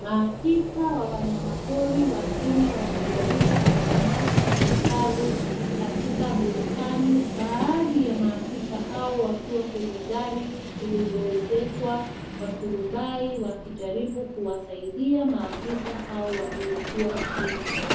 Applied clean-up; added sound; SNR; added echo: none; Vehicle; 1 dB; reverberation time 0.6 s.